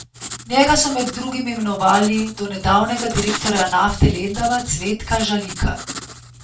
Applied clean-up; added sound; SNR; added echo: none; Writing; 12 dB; reverberation time 0.2 s.